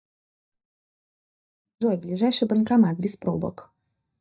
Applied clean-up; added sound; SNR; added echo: neural mask model DeepFilterNet 3.